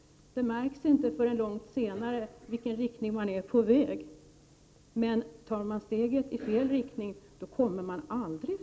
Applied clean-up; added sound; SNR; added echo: none; none; none; none.